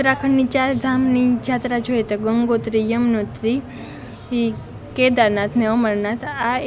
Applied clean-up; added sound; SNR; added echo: none; none; none; none.